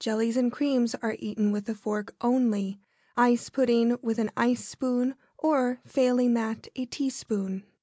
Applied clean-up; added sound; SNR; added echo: none; none; none; none.